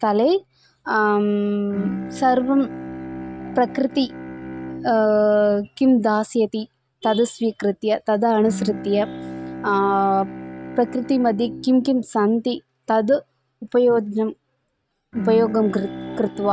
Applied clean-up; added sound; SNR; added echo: neural mask model RNNoise.